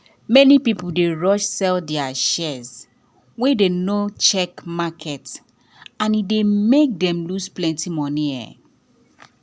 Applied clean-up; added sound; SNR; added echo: none; none; none; none.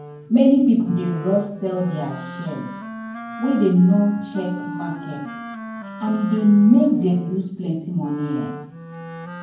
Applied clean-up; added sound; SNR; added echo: none; Wind instrument, woodwind instrument; 14 dB; reverberation time 0.9 s.